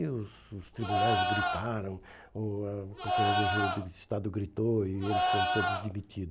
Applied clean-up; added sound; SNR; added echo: none; Livestock, farm animals, working animals; -2 dB; none.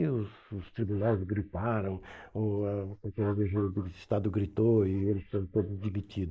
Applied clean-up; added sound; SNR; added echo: neural mask model Resemble Enhance denoiser.